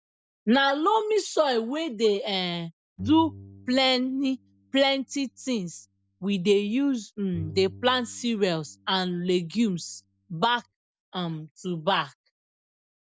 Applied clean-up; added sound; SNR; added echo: none; Bowed string instrument; 19 dB; none.